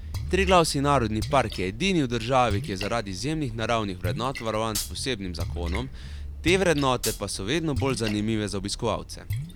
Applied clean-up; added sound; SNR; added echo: none; Splash, splatter + Hi-hat; 8 dB; none.